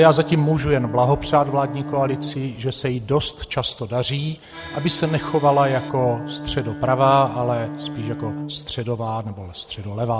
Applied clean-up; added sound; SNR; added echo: none; Bowed string instrument + Accordion; 12 dB; none.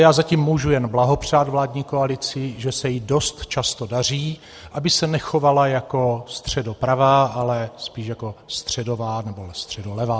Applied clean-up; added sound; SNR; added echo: none; none; none; none.